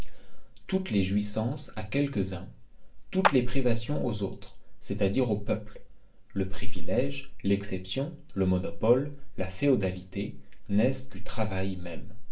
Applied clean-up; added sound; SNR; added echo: none; Clapping; 8 dB; reverberation time 0.3 s.